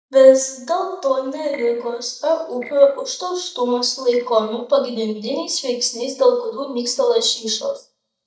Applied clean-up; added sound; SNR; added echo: neural mask model DeepFilterNet 3.